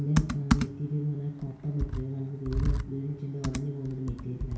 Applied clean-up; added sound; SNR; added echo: none; Computer keyboard; 0 dB; reverberation time 0.6 s.